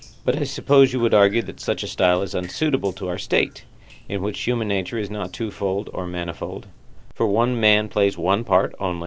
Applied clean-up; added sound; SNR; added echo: none; Drip; 17 dB; none.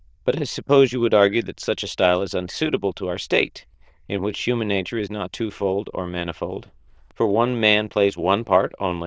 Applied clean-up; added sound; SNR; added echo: neural diffusion model UNIVERSE++.